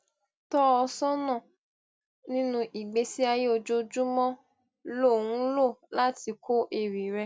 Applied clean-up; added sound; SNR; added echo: none; none; none; none.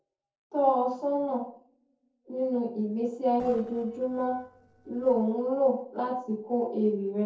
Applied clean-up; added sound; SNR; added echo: neural separator model SepFormer DNS4.